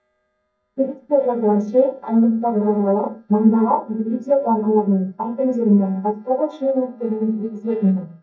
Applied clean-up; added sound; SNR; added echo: neural mask model DeepFilterNet 3.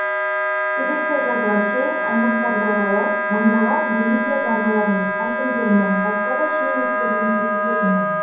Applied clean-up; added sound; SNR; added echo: none; Wind instrument, woodwind instrument; -1 dB; reverberation time 1.2 s.